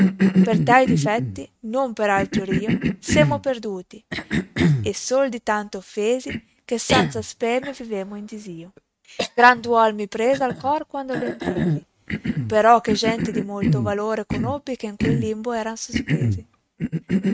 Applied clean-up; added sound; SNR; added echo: neural mask model RNNoise.